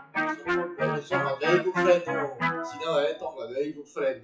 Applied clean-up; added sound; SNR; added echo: classical method WPE with log-MMSE.